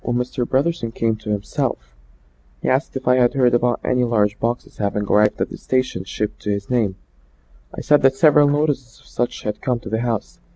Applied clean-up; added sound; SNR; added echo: none; none; none; none.